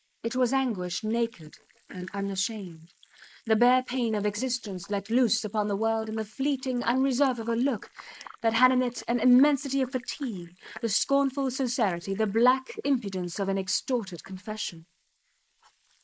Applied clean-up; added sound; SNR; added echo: neural mask model Resemble Enhance denoiser.